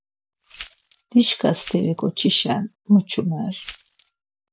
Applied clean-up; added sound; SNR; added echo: none; Glass; 19 dB; none.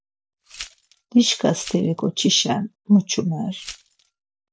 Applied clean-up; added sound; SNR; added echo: neural separator model SepFormer DNS4.